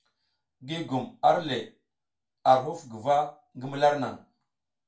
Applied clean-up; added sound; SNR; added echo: none; none; none; reverberation time 0.3 s.